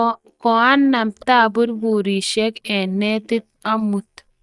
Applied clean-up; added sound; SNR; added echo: neural mask model DeepFilterNet 3.